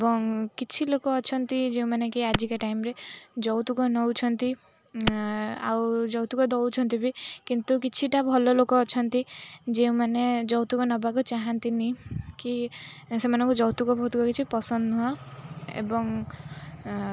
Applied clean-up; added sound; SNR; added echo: none; Clapping; 4 dB; none.